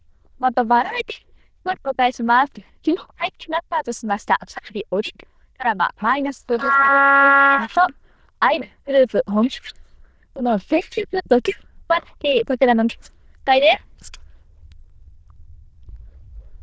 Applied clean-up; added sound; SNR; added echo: neural diffusion model UNIVERSE++.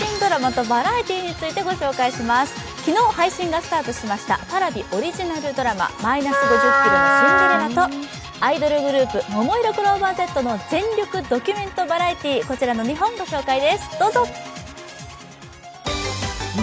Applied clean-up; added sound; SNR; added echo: none; Wind instrument, woodwind instrument; -4 dB; none.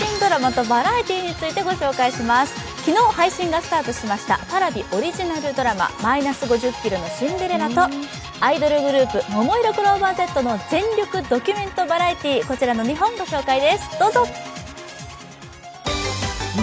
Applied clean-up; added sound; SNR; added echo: none; none; none; none.